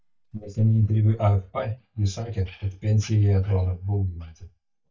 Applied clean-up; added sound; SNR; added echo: neural mask model DeepFilterNet 3.